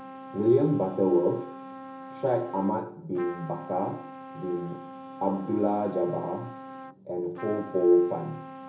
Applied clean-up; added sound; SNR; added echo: none; Trumpet; 14 dB; reverberation time 0.4 s.